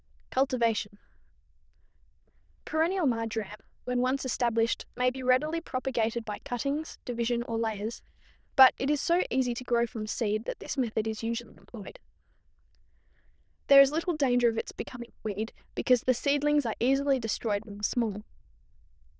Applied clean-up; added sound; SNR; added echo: neural diffusion model UNIVERSE++.